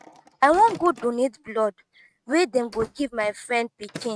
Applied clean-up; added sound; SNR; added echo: neural mask model RNNoise.